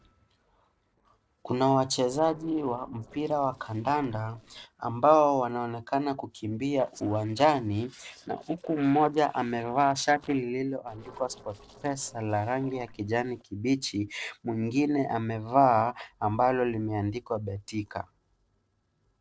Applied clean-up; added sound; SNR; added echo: neural separator model SepFormer DNS4.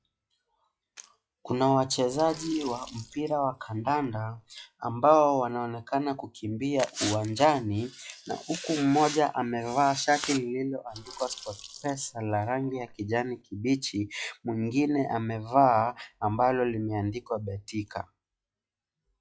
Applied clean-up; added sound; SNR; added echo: classical method log-MMSE.